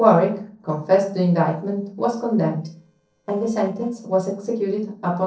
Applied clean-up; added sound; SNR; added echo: neural separator model SepFormer DNS4.